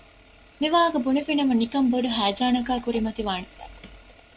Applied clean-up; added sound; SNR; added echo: none; none; none; none.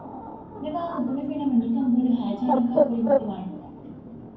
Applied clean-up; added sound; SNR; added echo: none; Bird; 3 dB; reverberation time 0.9 s.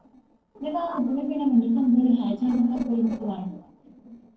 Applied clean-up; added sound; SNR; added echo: neural separator model SepFormer DNS4.